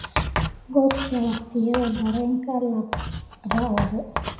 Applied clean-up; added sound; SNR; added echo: none; Writing; 5 dB; reverberation time 0.7 s.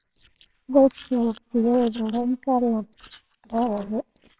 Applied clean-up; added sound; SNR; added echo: neural separator model SepFormer WHAMR!.